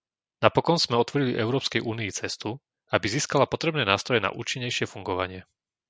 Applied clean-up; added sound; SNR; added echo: none; none; none; none.